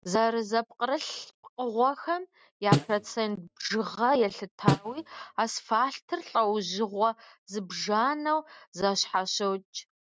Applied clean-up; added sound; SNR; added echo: neural mask model RNNoise.